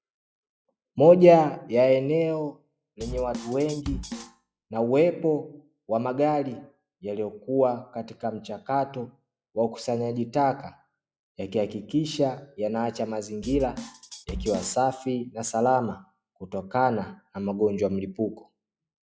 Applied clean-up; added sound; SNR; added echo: classical method log-MMSE.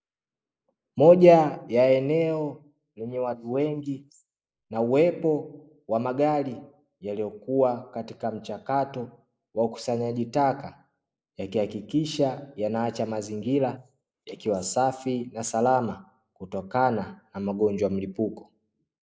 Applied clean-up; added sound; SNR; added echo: neural mask model Resemble Enhance denoiser.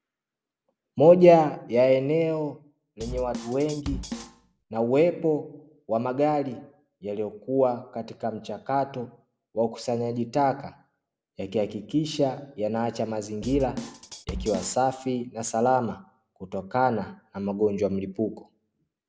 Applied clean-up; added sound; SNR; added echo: none; Drum kit; 12 dB; none.